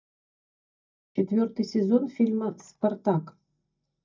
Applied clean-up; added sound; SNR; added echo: neural mask model DeepFilterNet 3.